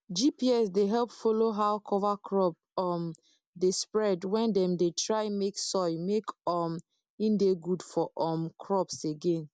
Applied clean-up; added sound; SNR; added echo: none; none; none; none.